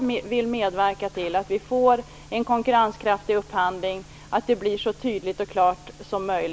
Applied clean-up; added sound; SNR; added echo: none; none; none; none.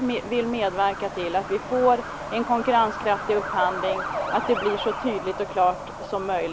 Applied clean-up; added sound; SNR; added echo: none; Truck; 7 dB; none.